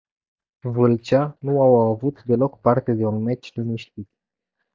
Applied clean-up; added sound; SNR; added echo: neural mask model DeepFilterNet 3.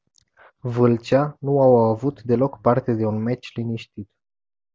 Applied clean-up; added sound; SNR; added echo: none; none; none; none.